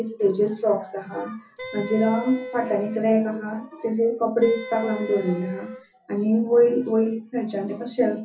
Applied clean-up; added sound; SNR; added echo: none; Wind instrument, woodwind instrument; 11 dB; reverberation time 0.3 s.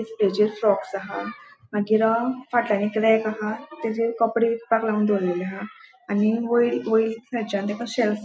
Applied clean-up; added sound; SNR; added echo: none; none; none; none.